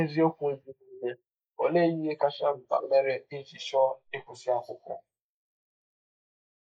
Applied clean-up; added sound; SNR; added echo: neural mask model Resemble Enhance denoiser.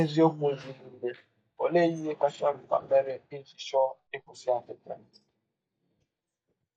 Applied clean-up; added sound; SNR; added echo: neural mask model DeepFilterNet 3.